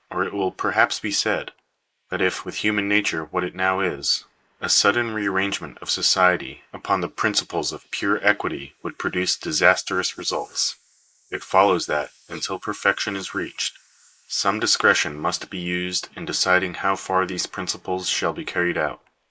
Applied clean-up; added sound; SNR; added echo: neural mask model Resemble Enhance denoiser.